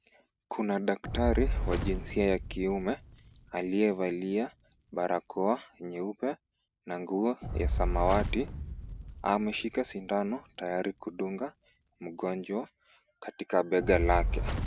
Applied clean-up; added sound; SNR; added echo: none; Fire; 5 dB; none.